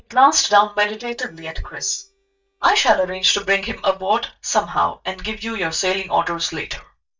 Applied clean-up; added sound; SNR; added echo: neural mask model DeepFilterNet 3.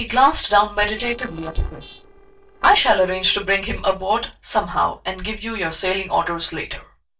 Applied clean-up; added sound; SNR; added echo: neural separator model SepFormer DNS4.